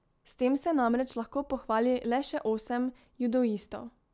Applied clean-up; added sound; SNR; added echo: none; none; none; none.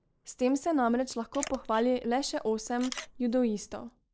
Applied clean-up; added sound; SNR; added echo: neural mask model Resemble Enhance denoiser.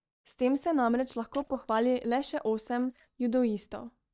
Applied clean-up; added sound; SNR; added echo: neural mask model DeepFilterNet 3.